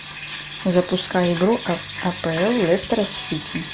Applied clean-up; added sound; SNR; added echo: none; none; none; none.